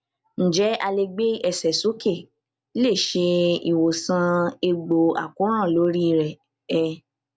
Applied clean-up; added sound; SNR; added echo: none; none; none; none.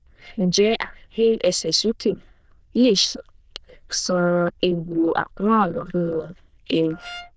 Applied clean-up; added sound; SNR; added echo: neural diffusion model UNIVERSE++.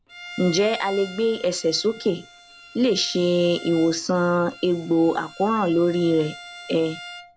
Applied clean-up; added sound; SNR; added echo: none; Bowed string instrument; 18 dB; none.